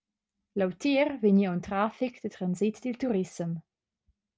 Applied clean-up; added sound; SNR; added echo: none; none; none; none.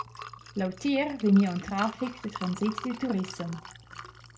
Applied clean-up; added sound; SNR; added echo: none; Liquid; 13 dB; reverberation time 0.3 s.